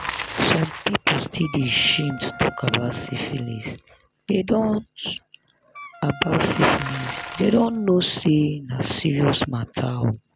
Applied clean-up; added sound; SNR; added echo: none; Wind instrument, woodwind instrument + Bicycle; 14 dB; none.